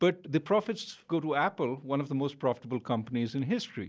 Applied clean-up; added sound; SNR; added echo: none; none; none; none.